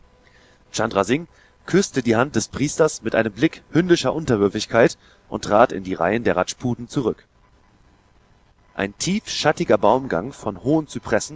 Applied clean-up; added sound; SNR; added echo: none; none; none; none.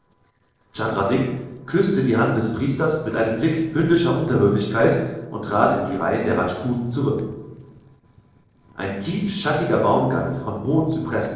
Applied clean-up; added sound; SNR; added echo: neural separator model SepFormer DNS4.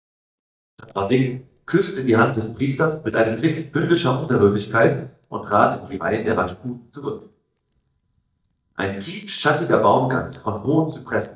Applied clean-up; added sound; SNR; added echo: neural mask model DeepFilterNet 3.